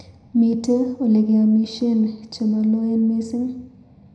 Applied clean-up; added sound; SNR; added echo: none; none; none; reverberation time 0.7 s.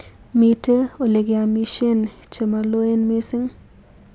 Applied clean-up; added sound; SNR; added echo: none; none; none; none.